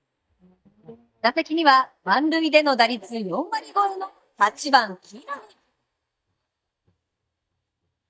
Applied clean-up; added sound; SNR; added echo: neural mask model DeepFilterNet 3.